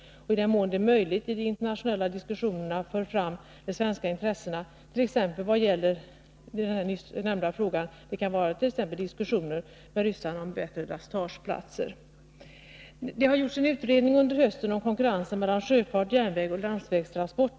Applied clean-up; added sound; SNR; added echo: none; none; none; none.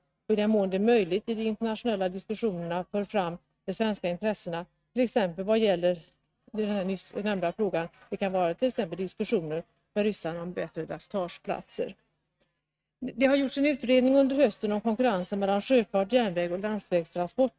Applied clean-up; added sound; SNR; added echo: neural mask model RNNoise.